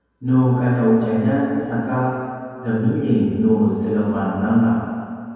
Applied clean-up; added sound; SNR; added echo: none; none; none; reverberation time 2.2 s.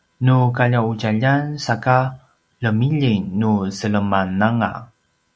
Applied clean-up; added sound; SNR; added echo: none; none; none; none.